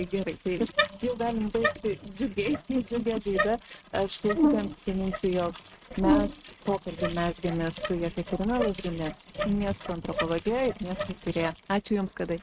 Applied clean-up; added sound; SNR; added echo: neural mask model RNNoise.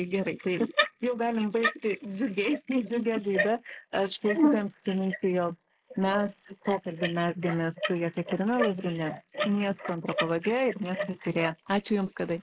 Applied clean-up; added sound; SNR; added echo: neural mask model Resemble Enhance denoiser.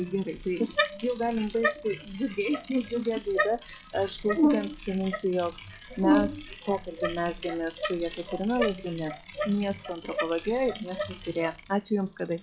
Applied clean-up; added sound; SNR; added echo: classical method log-MMSE.